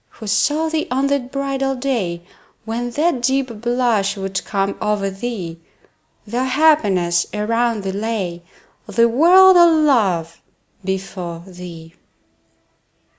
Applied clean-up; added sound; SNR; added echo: none; none; none; none.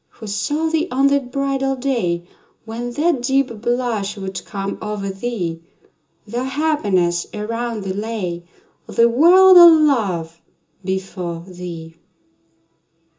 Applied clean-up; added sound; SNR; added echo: none; none; none; reverberation time 0.2 s.